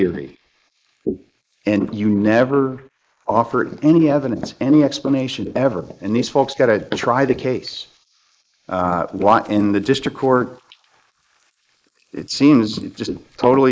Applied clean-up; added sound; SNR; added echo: neural mask model Resemble Enhance denoiser.